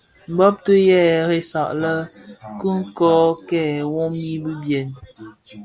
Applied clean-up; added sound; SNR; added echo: none; none; none; none.